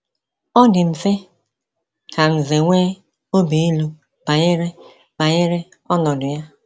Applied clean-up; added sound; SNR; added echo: none; none; none; none.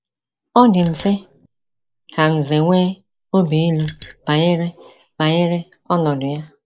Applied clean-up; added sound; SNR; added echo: neural mask model Resemble Enhance denoiser.